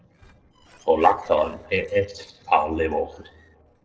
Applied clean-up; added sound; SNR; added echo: neural separator model SepFormer DNS4.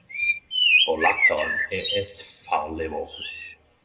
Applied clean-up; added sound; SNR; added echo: none; Bird; -4 dB; reverberation time 1.0 s.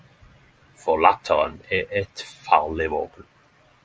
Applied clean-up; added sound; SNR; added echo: none; none; none; none.